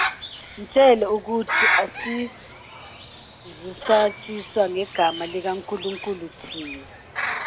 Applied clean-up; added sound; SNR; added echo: none; Bird; 5 dB; none.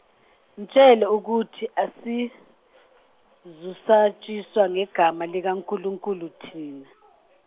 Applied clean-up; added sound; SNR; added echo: none; none; none; none.